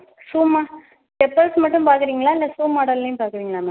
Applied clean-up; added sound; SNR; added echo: none; none; none; none.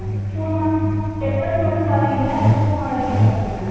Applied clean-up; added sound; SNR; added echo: none; Truck; -2 dB; reverberation time 2.1 s.